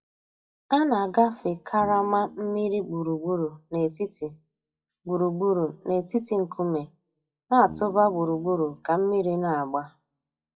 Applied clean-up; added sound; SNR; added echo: classical method WPE with log-MMSE.